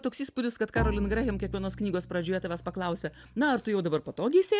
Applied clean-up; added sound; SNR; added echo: none; Bowed string instrument; 10 dB; none.